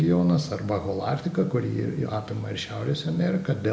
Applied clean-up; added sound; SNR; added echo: none; none; none; none.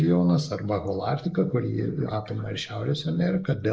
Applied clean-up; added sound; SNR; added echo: neural mask model Resemble Enhance denoiser.